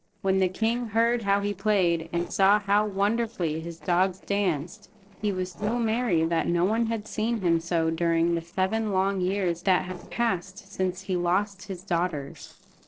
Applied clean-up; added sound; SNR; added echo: neural separator model SepFormer DNS4.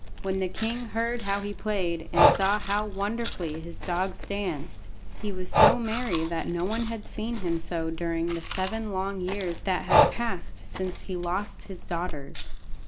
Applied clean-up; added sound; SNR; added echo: none; Breathing + Chewing, mastication; -2 dB; none.